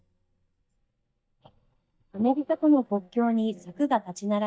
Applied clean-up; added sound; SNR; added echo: neural mask model DeepFilterNet 3.